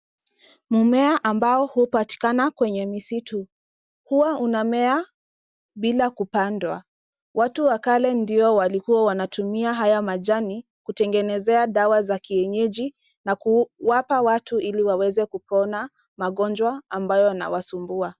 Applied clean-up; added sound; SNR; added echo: none; none; none; none.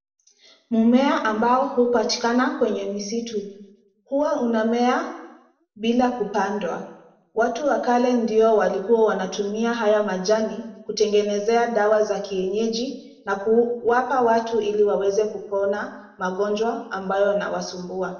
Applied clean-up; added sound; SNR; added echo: none; none; none; reverberation time 0.7 s.